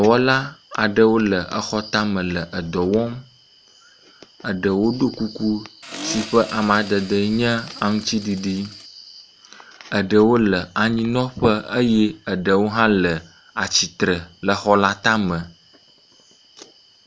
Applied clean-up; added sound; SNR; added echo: none; Accelerating, revving, vroom; 16 dB; none.